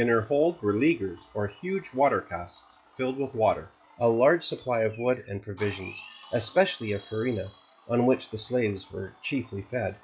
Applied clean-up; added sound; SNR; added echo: classical method log-MMSE.